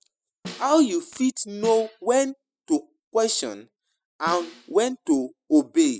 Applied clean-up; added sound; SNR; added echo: classical method spectral subtraction.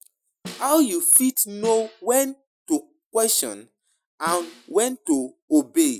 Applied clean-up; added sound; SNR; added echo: classical method Wiener filter.